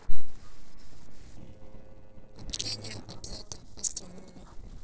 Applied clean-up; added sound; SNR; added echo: neural separator model SepFormer DNS4.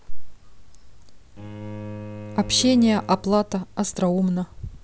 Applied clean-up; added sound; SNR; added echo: none; Bowed string instrument; 15 dB; none.